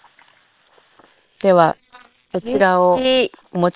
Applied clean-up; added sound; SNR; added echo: neural separator model SepFormer WHAM!.